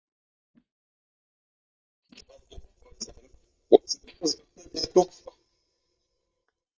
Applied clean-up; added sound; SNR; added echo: neural mask model DeepFilterNet 3.